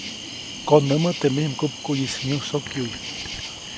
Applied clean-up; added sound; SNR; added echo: none; Cricket; 9 dB; none.